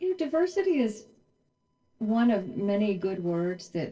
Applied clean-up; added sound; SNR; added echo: neural separator model SepFormer DNS4.